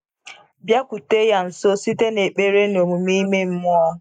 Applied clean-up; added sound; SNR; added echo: neural mask model Resemble Enhance denoiser.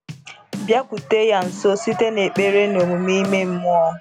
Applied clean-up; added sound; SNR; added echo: none; Bass drum / Snare drum; 15 dB; none.